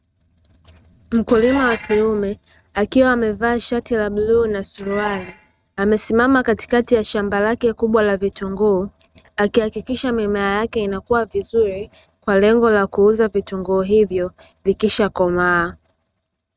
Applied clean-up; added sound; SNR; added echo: neural mask model RNNoise.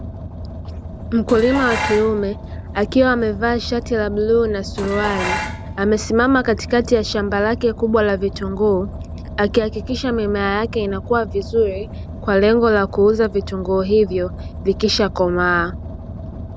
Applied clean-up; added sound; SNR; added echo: none; Car + Dishes, pots, and pans; 10 dB; none.